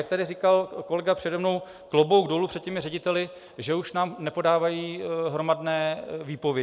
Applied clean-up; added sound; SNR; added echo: none; none; none; none.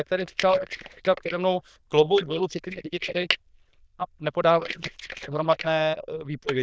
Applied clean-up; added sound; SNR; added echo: neural diffusion model UNIVERSE++.